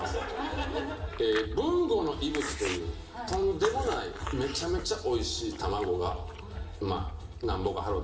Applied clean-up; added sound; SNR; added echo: none; Chewing, mastication; 13 dB; reverberation time 0.7 s.